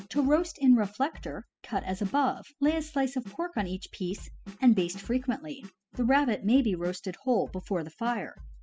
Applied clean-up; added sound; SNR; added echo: classical method spectral subtraction.